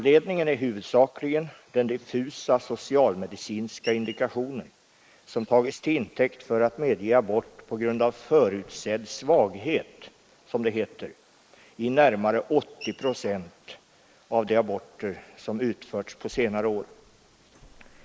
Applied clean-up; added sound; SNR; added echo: neural mask model Resemble Enhance denoiser.